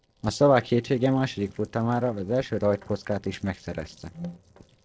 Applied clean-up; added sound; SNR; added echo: neural separator model SepFormer DNS4.